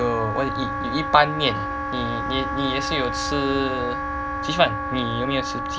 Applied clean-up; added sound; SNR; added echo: none; Wind instrument, woodwind instrument; 3 dB; none.